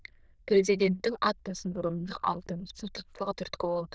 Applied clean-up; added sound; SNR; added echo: neural diffusion model UNIVERSE++.